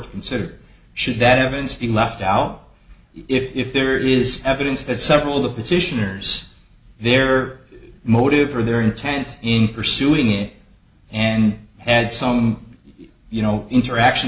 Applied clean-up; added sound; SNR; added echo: none; none; none; none.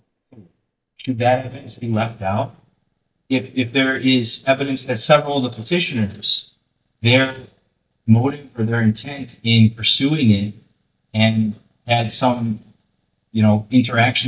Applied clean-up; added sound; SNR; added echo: neural mask model DeepFilterNet 3.